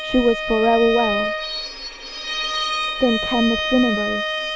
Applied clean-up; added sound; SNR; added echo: none; Bowed string instrument; 3 dB; none.